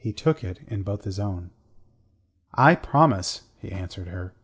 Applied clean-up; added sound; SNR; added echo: none; none; none; none.